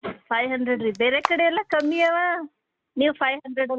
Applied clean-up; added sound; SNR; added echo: neural mask model RNNoise.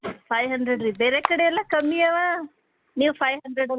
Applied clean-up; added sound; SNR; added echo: none; Camera; 11 dB; none.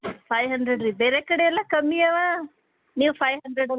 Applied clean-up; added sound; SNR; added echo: none; none; none; none.